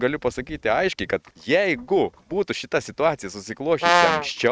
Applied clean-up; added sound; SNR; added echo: neural mask model RNNoise.